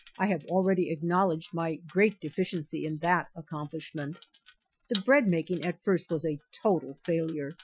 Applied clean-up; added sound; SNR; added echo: classical method Wiener filter.